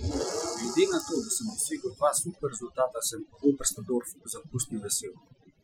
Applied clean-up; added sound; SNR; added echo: classical method Wiener filter.